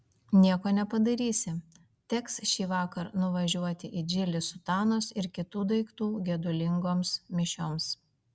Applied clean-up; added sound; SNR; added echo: none; none; none; none.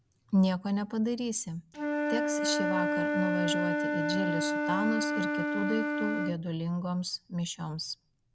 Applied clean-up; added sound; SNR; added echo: none; Wind instrument, woodwind instrument; 0 dB; none.